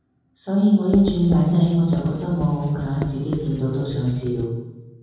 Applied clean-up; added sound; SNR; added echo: none; Writing; 12 dB; reverberation time 1.3 s.